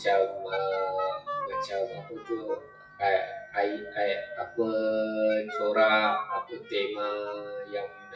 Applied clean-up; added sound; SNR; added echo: classical method WPE with log-MMSE.